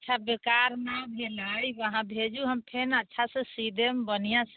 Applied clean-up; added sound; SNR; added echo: none; none; none; none.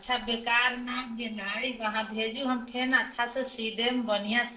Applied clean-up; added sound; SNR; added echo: neural separator model SepFormer DNS4.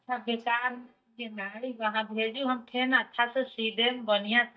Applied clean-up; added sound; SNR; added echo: neural mask model DeepFilterNet 3.